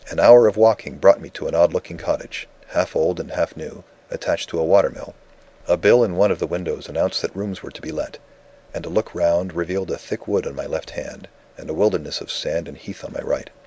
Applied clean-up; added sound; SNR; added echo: none; none; none; none.